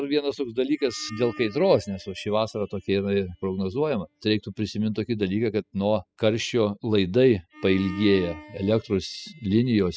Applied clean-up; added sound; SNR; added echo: classical method spectral subtraction.